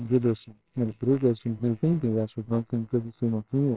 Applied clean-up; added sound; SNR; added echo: neural separator model SepFormer WHAMR!.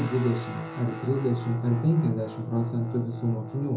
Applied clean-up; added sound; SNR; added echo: none; Guitar; 13 dB; reverberation time 0.4 s.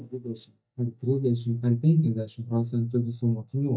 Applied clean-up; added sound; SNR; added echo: neural mask model DeepFilterNet 3.